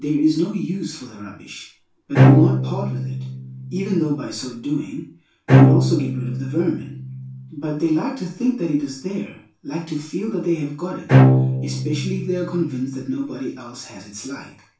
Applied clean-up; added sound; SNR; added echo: none; Bowed string instrument; -4 dB; reverberation time 0.3 s.